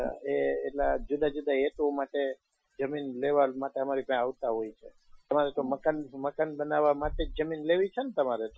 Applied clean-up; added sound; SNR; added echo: classical method Wiener filter.